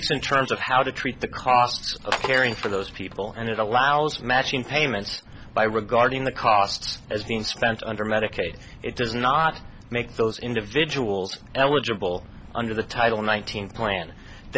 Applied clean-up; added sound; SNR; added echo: none; Glass; 10 dB; none.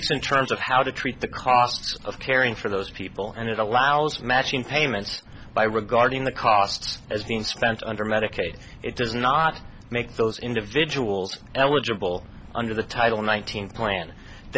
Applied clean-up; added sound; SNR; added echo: none; none; none; none.